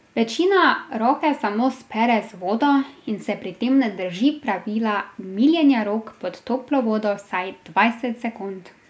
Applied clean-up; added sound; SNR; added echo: none; none; none; none.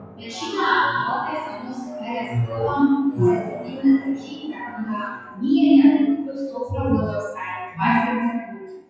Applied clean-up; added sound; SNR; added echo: classical method WPE with log-MMSE.